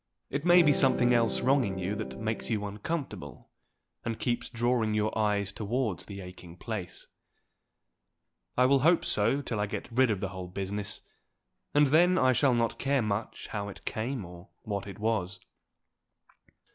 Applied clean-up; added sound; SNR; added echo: none; Electric guitar / Strum; 4 dB; none.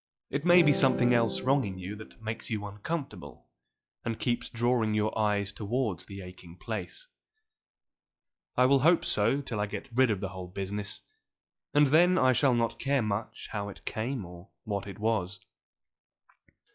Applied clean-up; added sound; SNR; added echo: classical method log-MMSE.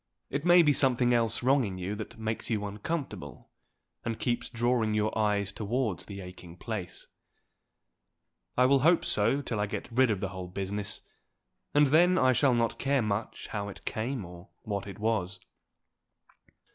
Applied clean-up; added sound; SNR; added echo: none; none; none; none.